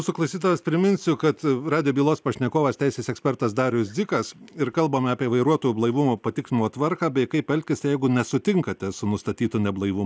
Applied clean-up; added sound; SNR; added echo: none; none; none; none.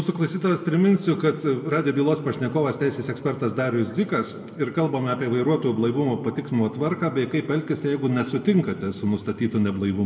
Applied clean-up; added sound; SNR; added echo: none; none; none; reverberation time 1.6 s.